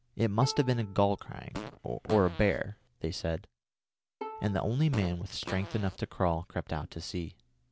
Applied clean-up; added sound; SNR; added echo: none; Bowed string instrument + Fart; 14 dB; none.